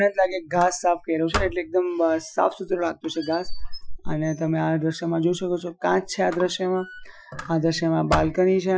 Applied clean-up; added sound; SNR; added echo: classical method Wiener filter.